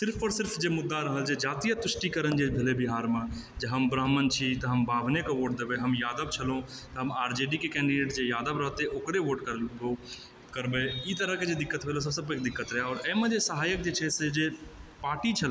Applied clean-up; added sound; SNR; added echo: none; none; none; none.